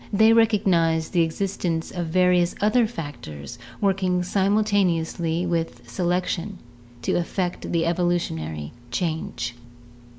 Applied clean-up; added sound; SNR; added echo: none; none; none; none.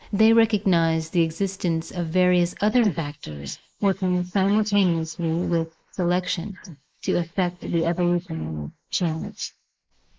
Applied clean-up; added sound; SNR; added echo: neural mask model Resemble Enhance denoiser.